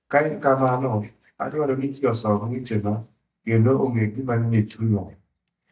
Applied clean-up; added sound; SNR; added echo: neural mask model DeepFilterNet 3.